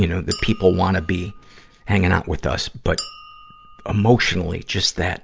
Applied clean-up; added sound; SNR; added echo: none; Chink, clink; 18 dB; none.